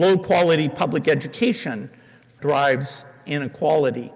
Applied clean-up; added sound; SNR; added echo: none; none; none; none.